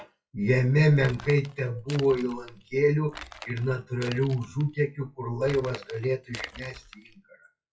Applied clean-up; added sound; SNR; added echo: classical method WPE with log-MMSE.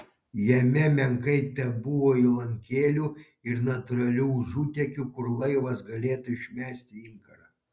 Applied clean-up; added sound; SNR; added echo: none; none; none; none.